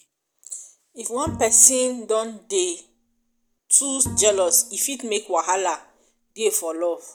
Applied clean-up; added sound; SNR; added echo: none; Bowed string instrument; 18 dB; none.